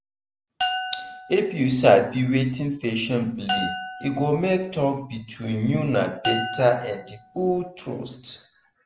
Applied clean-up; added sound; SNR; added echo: none; Glass; 2 dB; none.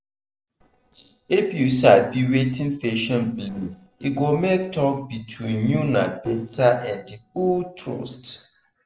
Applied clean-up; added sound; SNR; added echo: neural separator model SepFormer DNS4.